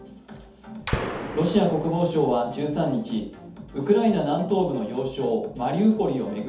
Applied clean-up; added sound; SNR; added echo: none; Gunshot, gunfire; 8 dB; reverberation time 0.6 s.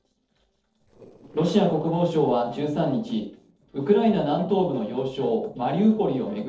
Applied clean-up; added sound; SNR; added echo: neural separator model SepFormer DNS4.